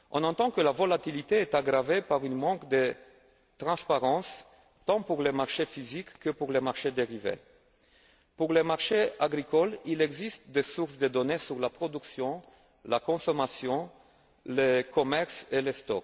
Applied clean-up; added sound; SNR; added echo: none; none; none; none.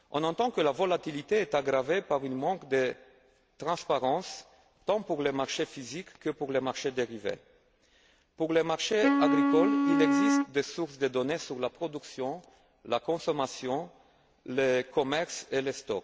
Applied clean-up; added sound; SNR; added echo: none; Wind instrument, woodwind instrument; -4 dB; none.